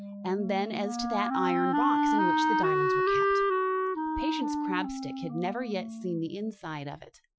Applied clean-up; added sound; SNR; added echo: classical method Wiener filter.